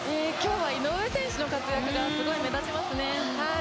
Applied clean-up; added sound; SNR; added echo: none; Wind instrument, woodwind instrument; 16 dB; none.